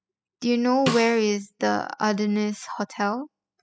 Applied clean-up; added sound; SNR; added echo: classical method spectral subtraction.